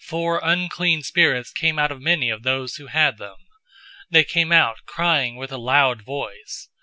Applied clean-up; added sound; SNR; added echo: none; none; none; none.